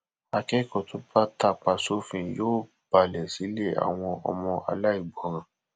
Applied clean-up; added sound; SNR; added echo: none; none; none; none.